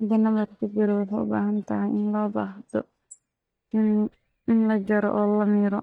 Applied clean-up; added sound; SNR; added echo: neural mask model DeepFilterNet 3.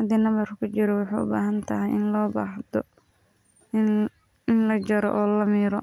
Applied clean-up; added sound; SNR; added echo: none; none; none; none.